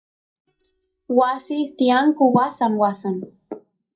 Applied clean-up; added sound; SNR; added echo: neural mask model DeepFilterNet 3.